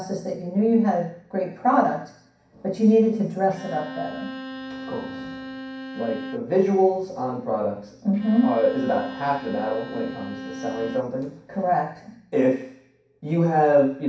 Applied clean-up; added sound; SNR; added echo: none; Bowed string instrument; 12 dB; reverberation time 0.6 s.